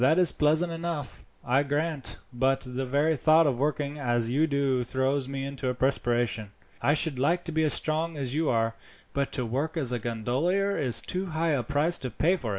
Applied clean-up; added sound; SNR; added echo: none; none; none; none.